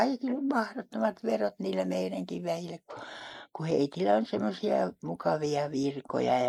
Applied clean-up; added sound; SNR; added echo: neural mask model Resemble Enhance denoiser.